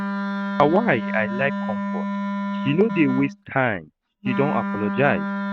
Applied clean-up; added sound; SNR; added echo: neural mask model RNNoise.